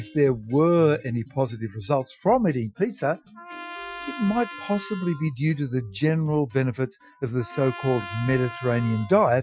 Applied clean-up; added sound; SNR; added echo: classical method Wiener filter.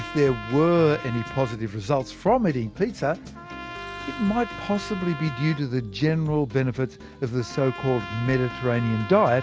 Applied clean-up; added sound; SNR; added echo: none; Trumpet; 15 dB; none.